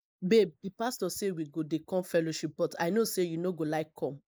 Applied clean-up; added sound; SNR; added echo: neural mask model Resemble Enhance denoiser.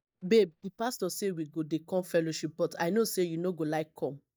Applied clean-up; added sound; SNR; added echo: neural mask model DeepFilterNet 3.